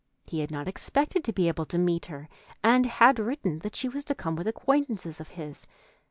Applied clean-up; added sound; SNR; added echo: none; none; none; none.